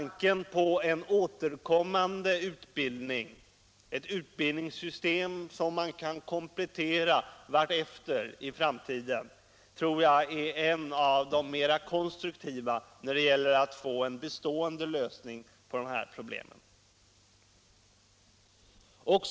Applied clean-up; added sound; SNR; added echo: none; none; none; none.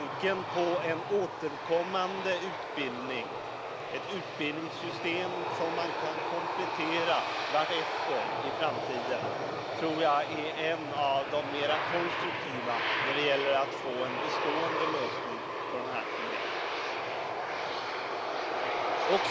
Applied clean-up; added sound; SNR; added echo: none; Aircraft; 0 dB; none.